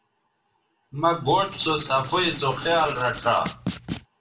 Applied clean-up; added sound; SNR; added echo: none; Writing; 8 dB; reverberation time 0.3 s.